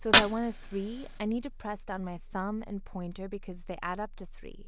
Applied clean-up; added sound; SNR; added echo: none; Fire; -2 dB; none.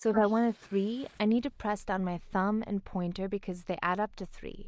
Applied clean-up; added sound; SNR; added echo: neural mask model Resemble Enhance denoiser.